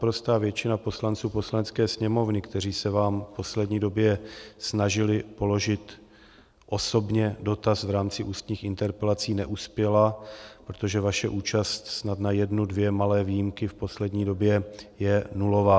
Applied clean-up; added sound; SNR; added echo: none; none; none; none.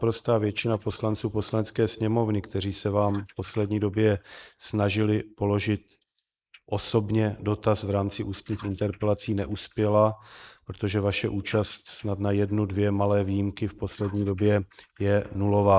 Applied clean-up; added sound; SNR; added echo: neural mask model Resemble Enhance denoiser.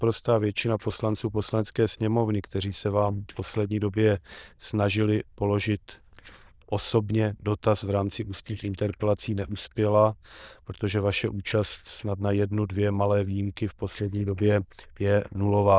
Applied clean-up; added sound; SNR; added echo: neural diffusion model UNIVERSE++.